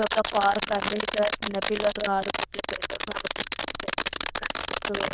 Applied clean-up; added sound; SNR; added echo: neural diffusion model UNIVERSE++.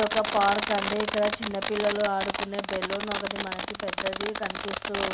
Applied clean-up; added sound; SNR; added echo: none; Fireworks; 3 dB; none.